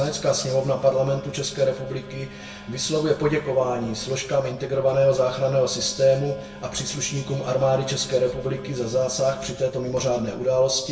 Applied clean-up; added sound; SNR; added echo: none; Telephone; 19 dB; reverberation time 0.8 s.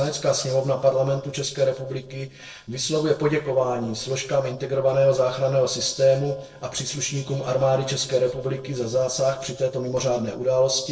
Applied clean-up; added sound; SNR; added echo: neural separator model SepFormer DNS4.